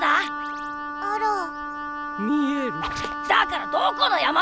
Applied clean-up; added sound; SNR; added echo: none; Wind instrument, woodwind instrument; 6 dB; none.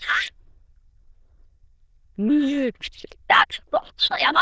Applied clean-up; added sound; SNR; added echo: neural diffusion model UNIVERSE++.